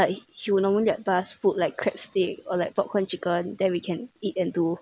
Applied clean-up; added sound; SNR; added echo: none; none; none; none.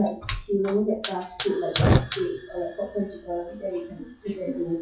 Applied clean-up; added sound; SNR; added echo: classical method WPE with log-MMSE.